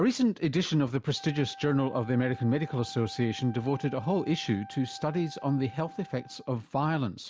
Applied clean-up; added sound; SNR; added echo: none; Wind instrument, woodwind instrument; 19 dB; none.